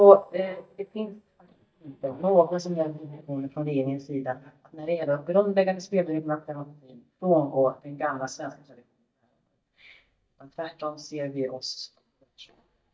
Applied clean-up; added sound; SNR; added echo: neural mask model DeepFilterNet 3.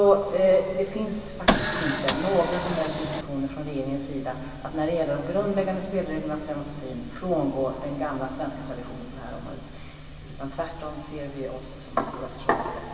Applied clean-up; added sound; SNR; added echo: none; Printer; -1 dB; reverberation time 2.7 s.